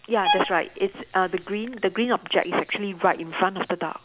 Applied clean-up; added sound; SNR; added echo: none; Bowed string instrument; 6 dB; none.